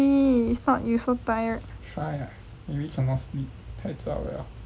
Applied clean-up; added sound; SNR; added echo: none; none; none; none.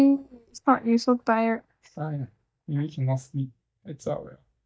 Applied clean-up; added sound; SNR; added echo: neural mask model DeepFilterNet 3.